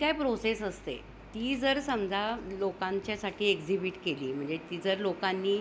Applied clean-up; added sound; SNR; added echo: none; none; none; none.